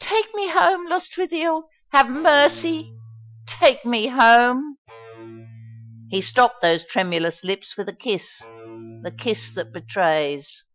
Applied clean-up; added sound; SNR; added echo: classical method Wiener filter.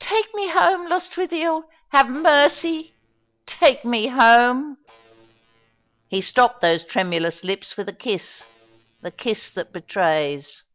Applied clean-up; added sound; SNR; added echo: neural separator model SepFormer DNS4.